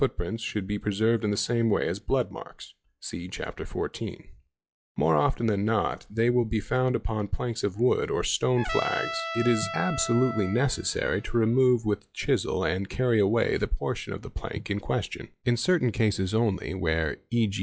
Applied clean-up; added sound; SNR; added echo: classical method log-MMSE.